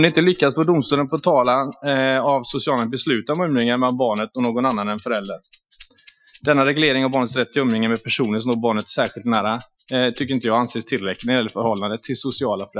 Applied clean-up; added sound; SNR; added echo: classical method Wiener filter.